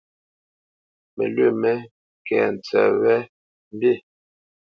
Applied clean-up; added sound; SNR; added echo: none; none; none; none.